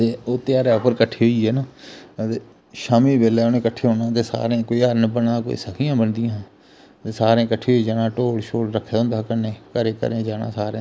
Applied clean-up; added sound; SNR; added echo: none; none; none; none.